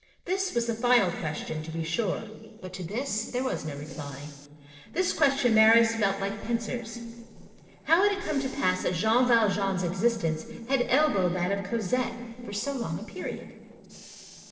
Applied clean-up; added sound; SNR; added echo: neural separator model SepFormer DNS4.